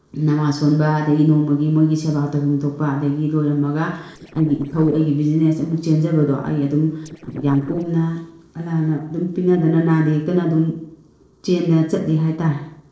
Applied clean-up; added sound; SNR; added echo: neural separator model SepFormer DNS4.